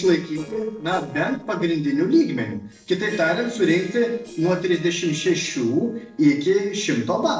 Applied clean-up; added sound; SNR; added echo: neural separator model SepFormer DNS4.